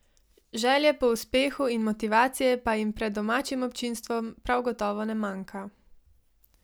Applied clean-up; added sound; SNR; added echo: none; none; none; none.